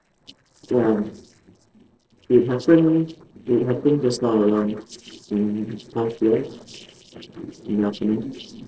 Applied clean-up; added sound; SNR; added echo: neural separator model SepFormer DNS4.